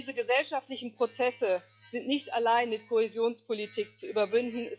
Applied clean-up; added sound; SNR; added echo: classical method log-MMSE.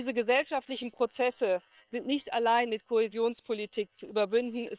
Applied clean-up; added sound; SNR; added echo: neural separator model SepFormer WHAM!.